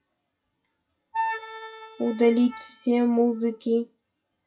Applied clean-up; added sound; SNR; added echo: classical method WPE with log-MMSE.